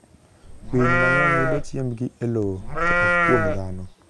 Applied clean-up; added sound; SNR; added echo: none; Livestock, farm animals, working animals; -4 dB; none.